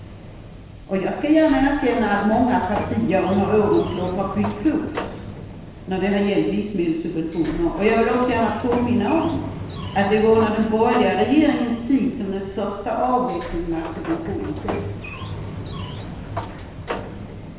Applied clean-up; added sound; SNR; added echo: none; Sliding door; 11 dB; reverberation time 1.0 s.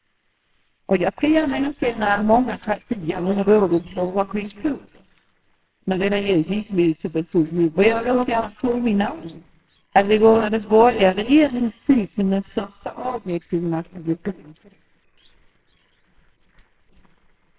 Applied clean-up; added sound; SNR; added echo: neural separator model SepFormer WHAMR!.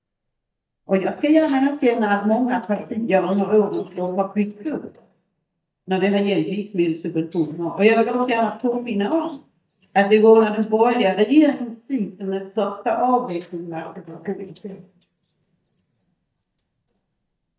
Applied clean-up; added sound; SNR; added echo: neural mask model DeepFilterNet 3.